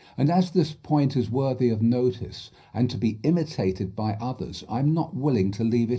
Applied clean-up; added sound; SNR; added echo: none; none; none; reverberation time 0.4 s.